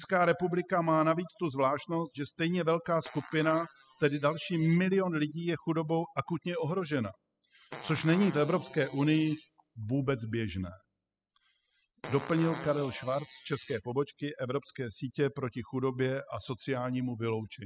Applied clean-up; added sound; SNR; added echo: classical method spectral subtraction.